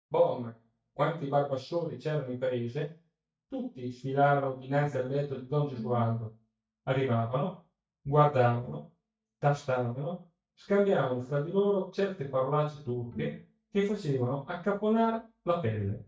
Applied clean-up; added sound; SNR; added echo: neural mask model DeepFilterNet 3.